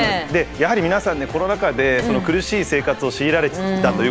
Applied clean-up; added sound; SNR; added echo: none; Piano; 19 dB; none.